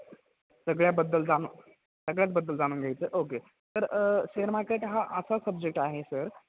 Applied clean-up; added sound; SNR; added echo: none; none; none; none.